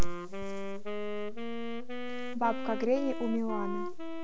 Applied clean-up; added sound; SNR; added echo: none; Wind instrument, woodwind instrument; 8 dB; none.